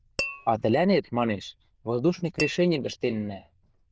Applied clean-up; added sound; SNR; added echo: neural diffusion model UNIVERSE++.